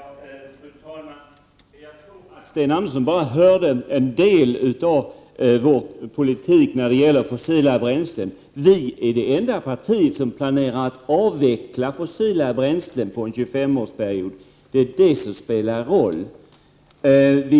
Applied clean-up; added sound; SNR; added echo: none; none; none; none.